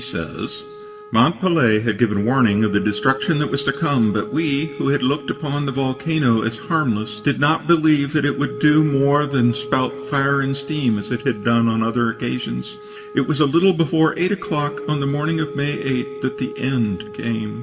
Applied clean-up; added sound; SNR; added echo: none; Wind instrument, woodwind instrument; 14 dB; reverberation time 1.3 s.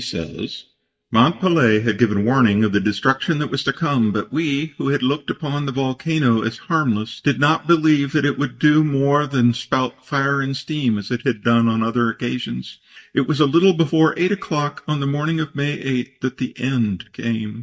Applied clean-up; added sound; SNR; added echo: neural mask model DeepFilterNet 3.